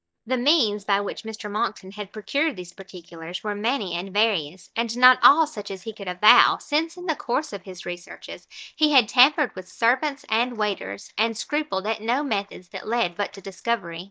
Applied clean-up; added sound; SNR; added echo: neural mask model DeepFilterNet 3.